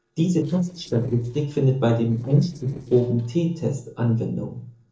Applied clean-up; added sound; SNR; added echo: neural separator model SepFormer DNS4.